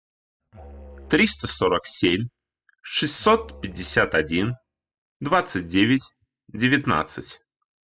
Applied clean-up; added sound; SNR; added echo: classical method spectral subtraction.